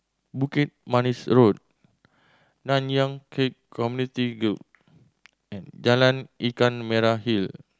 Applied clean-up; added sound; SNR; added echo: none; none; none; none.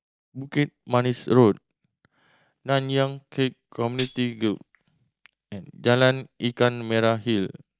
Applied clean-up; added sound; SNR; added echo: neural mask model DeepFilterNet 3.